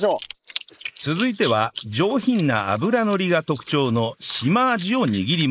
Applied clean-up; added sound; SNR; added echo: neural mask model Resemble Enhance denoiser.